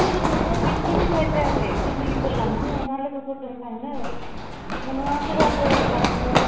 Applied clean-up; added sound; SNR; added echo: none; Run; -4 dB; reverberation time 0.7 s.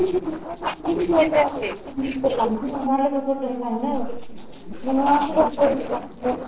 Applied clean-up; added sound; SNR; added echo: neural separator model SepFormer DNS4.